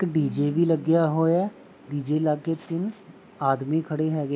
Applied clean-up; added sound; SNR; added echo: none; none; none; none.